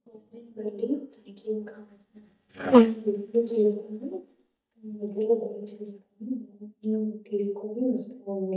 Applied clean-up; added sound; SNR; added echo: neural mask model DeepFilterNet 3.